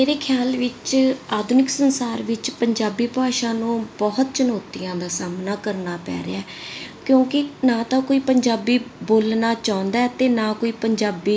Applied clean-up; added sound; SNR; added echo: none; none; none; none.